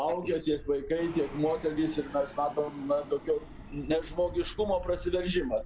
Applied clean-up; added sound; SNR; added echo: none; Fixed-wing aircraft, airplane + Wind; 14 dB; none.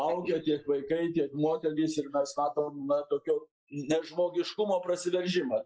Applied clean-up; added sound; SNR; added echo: neural mask model Resemble Enhance denoiser.